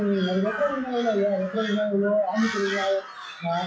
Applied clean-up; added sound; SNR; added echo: classical method WPE with log-MMSE.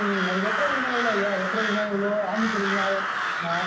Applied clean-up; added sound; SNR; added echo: none; Crow; 0 dB; reverberation time 0.7 s.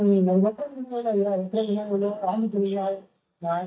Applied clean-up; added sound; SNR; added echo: neural mask model DeepFilterNet 3.